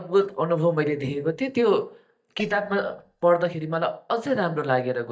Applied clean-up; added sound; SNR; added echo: neural mask model DeepFilterNet 3.